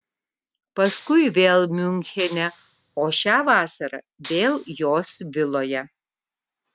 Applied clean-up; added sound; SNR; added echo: none; Clapping; 18 dB; none.